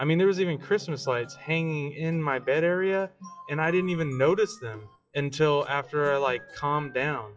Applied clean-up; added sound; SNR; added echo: classical method WPE with log-MMSE.